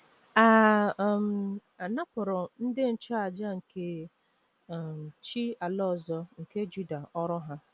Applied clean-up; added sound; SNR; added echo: none; none; none; none.